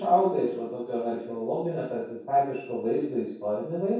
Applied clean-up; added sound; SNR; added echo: none; none; none; reverberation time 0.7 s.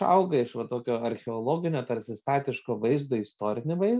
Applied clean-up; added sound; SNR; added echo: none; none; none; none.